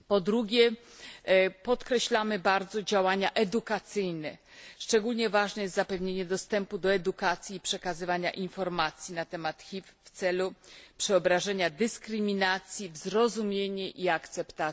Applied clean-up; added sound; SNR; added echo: none; none; none; none.